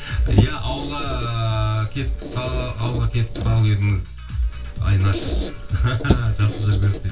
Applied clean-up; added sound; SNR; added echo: none; Squeak; 7 dB; reverberation time 0.2 s.